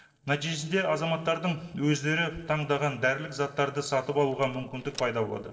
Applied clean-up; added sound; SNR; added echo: neural separator model SepFormer DNS4.